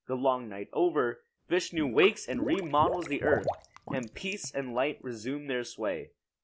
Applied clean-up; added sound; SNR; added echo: none; Liquid; 7 dB; none.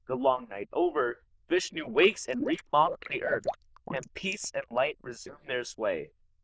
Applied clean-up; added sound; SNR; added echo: neural diffusion model UNIVERSE++.